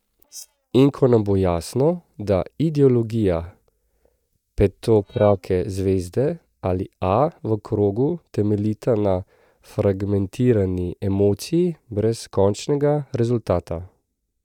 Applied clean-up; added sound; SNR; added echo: neural mask model DeepFilterNet 3.